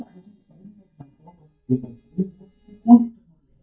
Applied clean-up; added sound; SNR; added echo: neural mask model DeepFilterNet 3.